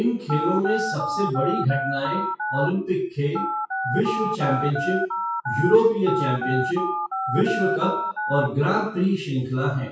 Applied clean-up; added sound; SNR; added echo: classical method WPE with log-MMSE.